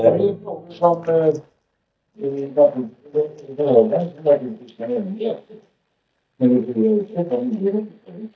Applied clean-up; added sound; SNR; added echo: neural mask model DeepFilterNet 3.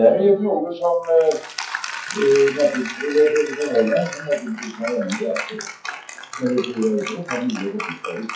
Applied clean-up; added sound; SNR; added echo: classical method WPE with log-MMSE.